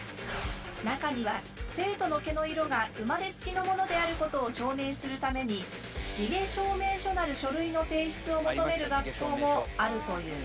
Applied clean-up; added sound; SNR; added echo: none; none; none; none.